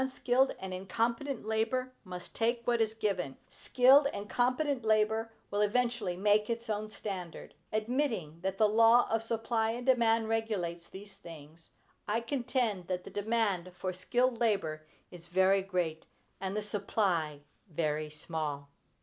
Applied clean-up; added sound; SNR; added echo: none; none; none; none.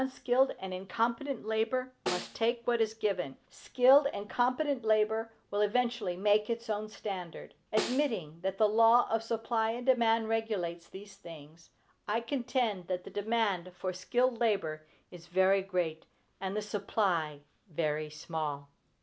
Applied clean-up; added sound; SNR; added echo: none; Snare drum; 9 dB; none.